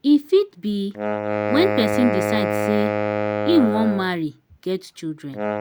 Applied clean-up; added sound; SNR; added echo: none; Wind instrument, woodwind instrument; 3 dB; none.